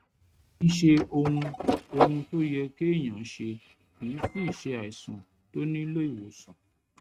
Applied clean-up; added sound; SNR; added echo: neural mask model RNNoise.